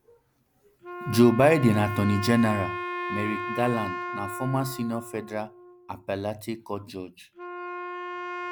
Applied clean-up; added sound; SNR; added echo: none; Wind instrument, woodwind instrument; 9 dB; none.